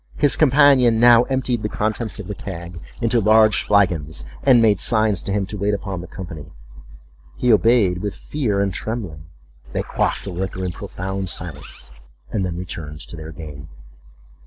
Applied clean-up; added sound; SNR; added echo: neural separator model SepFormer DNS4.